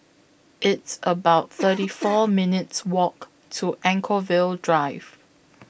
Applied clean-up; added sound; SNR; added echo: none; Cough; 12 dB; none.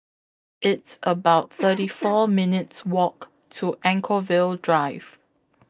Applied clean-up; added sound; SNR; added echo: neural mask model DeepFilterNet 3.